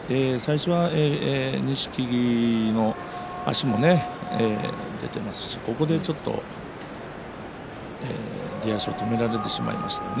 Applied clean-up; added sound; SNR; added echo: none; none; none; none.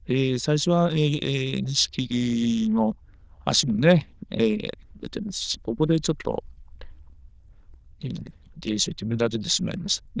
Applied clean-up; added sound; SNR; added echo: neural diffusion model UNIVERSE++.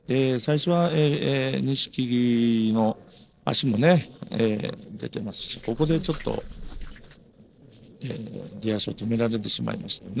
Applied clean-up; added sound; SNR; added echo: neural separator model SepFormer DNS4.